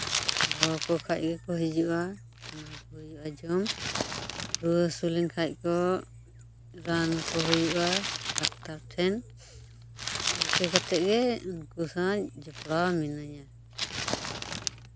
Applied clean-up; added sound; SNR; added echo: none; Crumpling, crinkling; 4 dB; none.